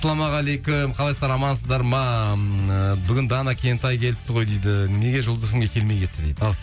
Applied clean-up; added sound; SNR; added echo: none; none; none; none.